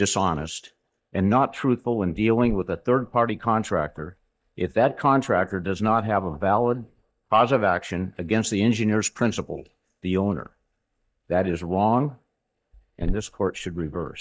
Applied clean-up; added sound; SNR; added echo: neural mask model DeepFilterNet 3.